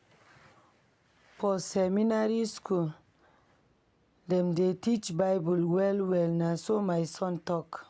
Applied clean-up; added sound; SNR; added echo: none; none; none; none.